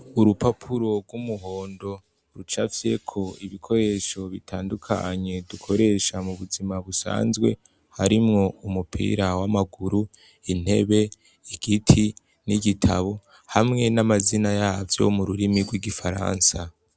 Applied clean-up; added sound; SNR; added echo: none; none; none; none.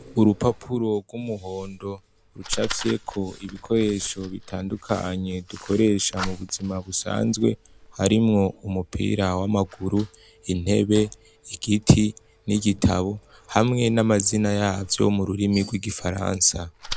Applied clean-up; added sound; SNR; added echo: none; Fire; 17 dB; none.